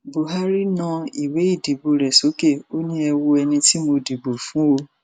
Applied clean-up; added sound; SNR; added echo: none; none; none; none.